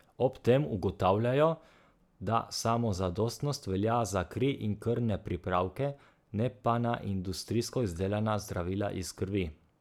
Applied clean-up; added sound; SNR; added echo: none; none; none; none.